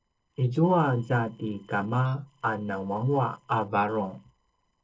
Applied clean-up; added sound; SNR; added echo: neural separator model SepFormer DNS4.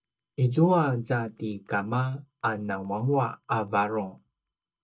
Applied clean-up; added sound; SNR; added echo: neural mask model DeepFilterNet 3.